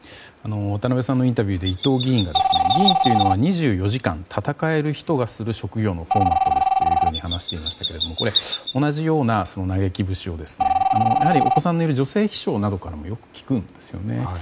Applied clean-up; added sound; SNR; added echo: none; Chirp, tweet + Telephone; -1 dB; none.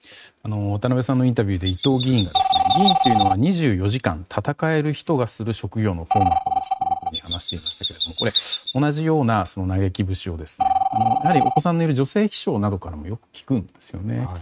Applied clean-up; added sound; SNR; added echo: neural mask model RNNoise.